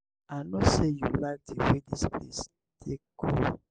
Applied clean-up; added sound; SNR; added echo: none; none; none; none.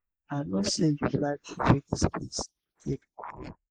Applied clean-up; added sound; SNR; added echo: neural mask model Resemble Enhance denoiser.